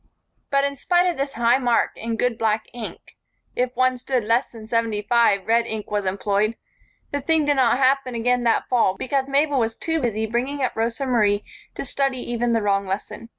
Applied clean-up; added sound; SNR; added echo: none; none; none; none.